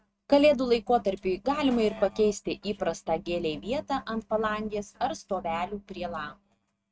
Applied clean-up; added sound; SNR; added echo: neural mask model RNNoise.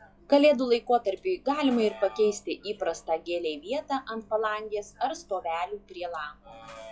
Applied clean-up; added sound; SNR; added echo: classical method log-MMSE.